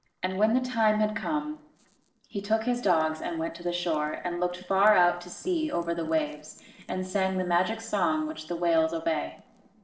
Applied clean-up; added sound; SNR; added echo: neural separator model SepFormer DNS4.